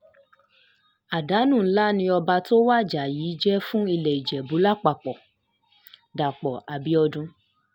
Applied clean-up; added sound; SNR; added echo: none; none; none; none.